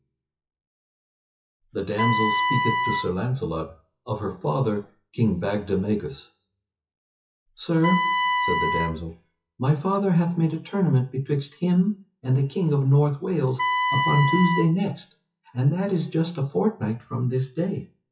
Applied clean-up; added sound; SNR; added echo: classical method WPE with log-MMSE.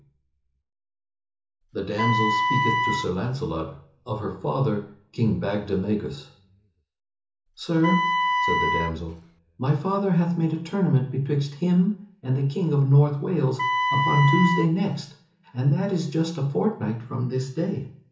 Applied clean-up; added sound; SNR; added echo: none; Wind instrument, woodwind instrument; 1 dB; reverberation time 0.7 s.